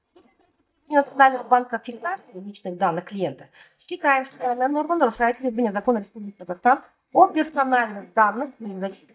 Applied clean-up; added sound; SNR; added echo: neural mask model DeepFilterNet 3.